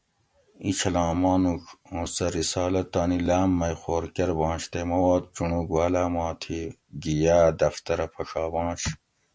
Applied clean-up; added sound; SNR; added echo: none; none; none; none.